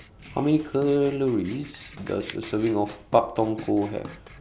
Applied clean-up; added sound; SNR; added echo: none; Writing + Drum / Drum kit; 19 dB; none.